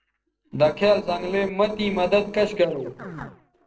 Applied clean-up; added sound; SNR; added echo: neural separator model SepFormer DNS4.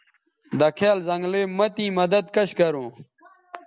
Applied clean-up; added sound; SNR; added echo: none; none; none; none.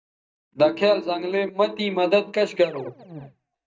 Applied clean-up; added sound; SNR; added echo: neural mask model DeepFilterNet 3.